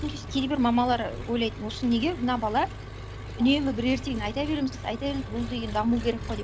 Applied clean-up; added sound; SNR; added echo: none; Engine; 9 dB; none.